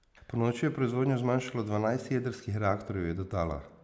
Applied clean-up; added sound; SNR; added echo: none; none; none; none.